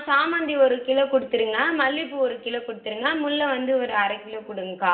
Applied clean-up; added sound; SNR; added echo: none; none; none; reverberation time 1.6 s.